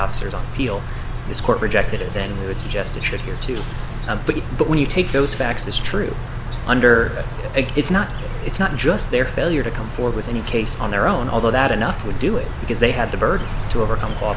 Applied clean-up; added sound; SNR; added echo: none; Insect; 9 dB; none.